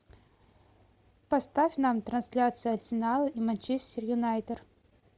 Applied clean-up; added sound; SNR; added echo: none; none; none; none.